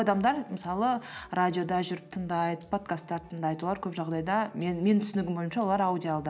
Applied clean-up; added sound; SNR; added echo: none; none; none; none.